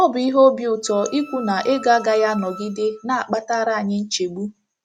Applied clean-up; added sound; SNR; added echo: none; Wind instrument, woodwind instrument; 17 dB; none.